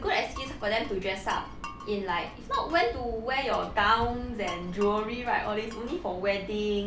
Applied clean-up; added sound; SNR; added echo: none; Glass; 15 dB; none.